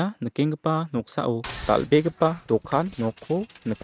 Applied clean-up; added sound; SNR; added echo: neural mask model RNNoise.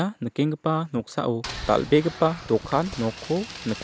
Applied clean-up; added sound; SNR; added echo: none; Boat, Water vehicle; 13 dB; none.